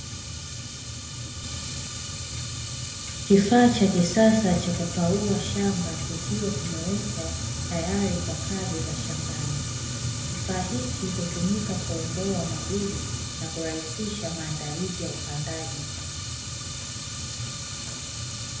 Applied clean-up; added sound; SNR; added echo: none; Fire; 3 dB; reverberation time 0.8 s.